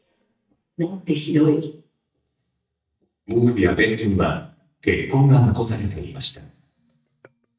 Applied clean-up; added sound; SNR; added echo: neural mask model DeepFilterNet 3.